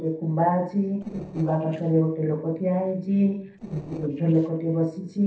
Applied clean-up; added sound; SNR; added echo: neural separator model SepFormer DNS4.